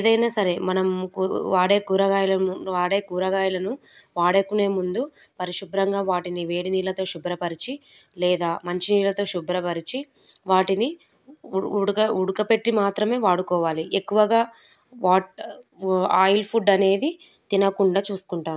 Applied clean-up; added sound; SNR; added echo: none; none; none; none.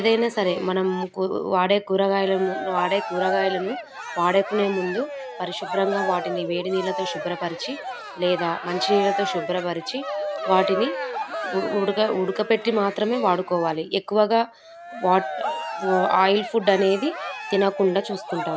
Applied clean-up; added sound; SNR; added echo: none; Cheering; 7 dB; none.